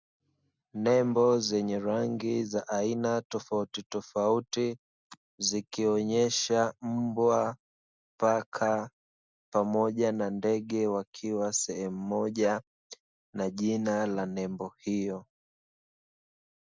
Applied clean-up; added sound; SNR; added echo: none; none; none; none.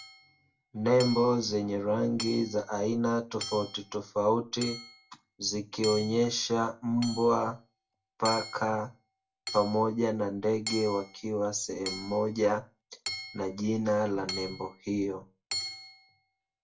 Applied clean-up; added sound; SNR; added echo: none; Hammer / Chink, clink; 13 dB; reverberation time 0.2 s.